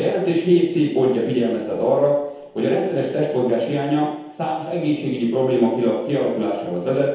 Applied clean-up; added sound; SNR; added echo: none; none; none; reverberation time 0.9 s.